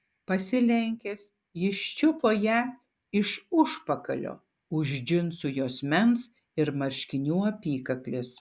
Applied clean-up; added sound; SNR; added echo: none; none; none; none.